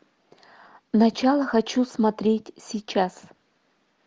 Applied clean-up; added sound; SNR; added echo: none; none; none; none.